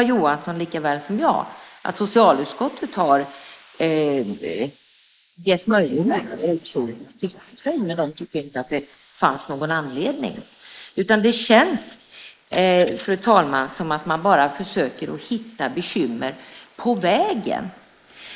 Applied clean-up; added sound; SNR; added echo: neural mask model Resemble Enhance denoiser.